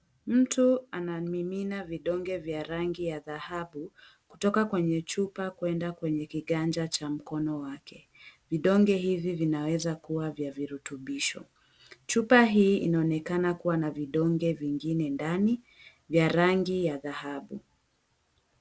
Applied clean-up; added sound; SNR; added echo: none; none; none; none.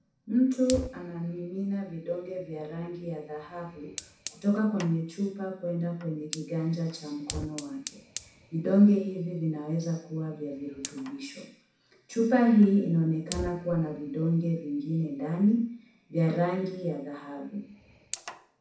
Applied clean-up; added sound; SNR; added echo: none; Fire; 17 dB; reverberation time 0.6 s.